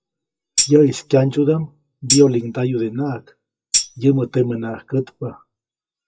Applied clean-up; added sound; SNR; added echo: classical method WPE with log-MMSE.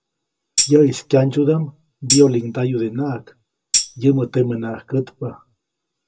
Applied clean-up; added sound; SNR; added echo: none; Tambourine; 4 dB; reverberation time 0.2 s.